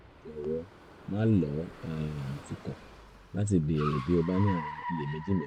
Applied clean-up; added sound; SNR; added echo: none; Car; 12 dB; none.